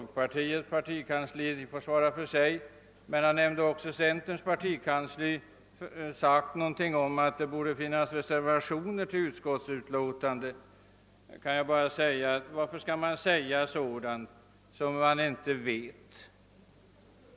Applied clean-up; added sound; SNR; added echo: none; none; none; none.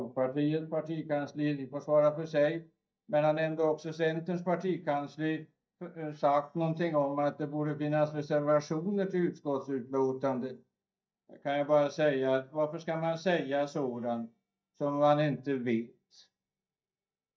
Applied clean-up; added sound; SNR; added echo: neural mask model DeepFilterNet 3.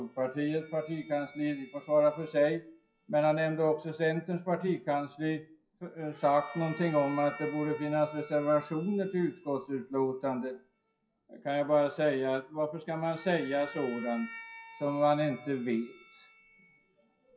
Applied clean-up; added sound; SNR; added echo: classical method WPE with log-MMSE.